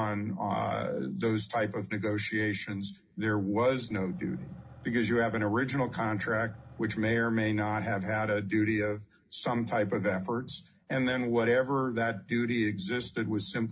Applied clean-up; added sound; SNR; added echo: none; Engine / Truck / Car; 19 dB; reverberation time 0.3 s.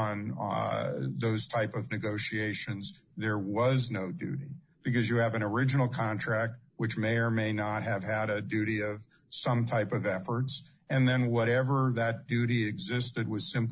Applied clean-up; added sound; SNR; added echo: none; none; none; none.